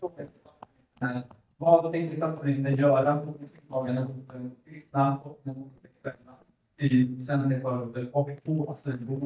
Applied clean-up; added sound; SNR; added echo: neural mask model DeepFilterNet 3.